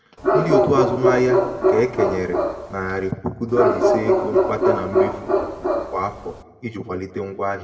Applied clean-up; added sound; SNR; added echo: none; Bark; -5 dB; reverberation time 0.9 s.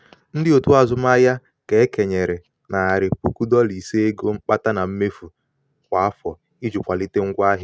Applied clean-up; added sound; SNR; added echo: none; none; none; none.